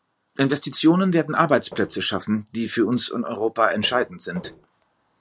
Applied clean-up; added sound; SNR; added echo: none; Walk, footsteps; 17 dB; none.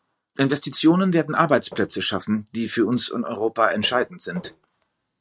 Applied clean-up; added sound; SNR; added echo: neural mask model RNNoise.